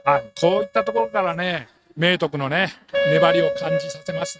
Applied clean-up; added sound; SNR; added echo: neural mask model RNNoise.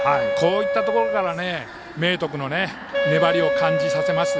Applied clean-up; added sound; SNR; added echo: none; Wind instrument, woodwind instrument; -1 dB; none.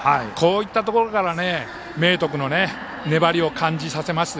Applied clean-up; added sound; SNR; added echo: none; none; none; none.